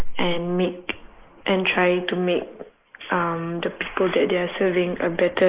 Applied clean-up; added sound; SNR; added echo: neural mask model Resemble Enhance denoiser.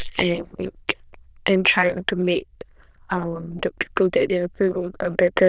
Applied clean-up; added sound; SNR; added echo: neural diffusion model UNIVERSE++.